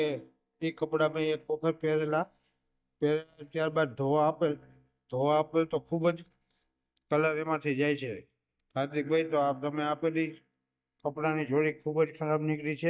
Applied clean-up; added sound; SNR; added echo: neural mask model DeepFilterNet 3.